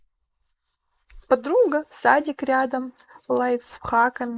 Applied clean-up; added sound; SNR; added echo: neural mask model Resemble Enhance denoiser.